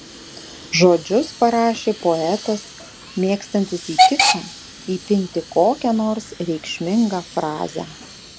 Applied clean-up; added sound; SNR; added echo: none; Hiss / Alarm / Train; 5 dB; none.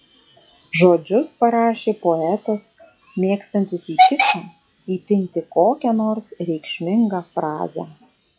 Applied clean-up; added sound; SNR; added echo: classical method log-MMSE.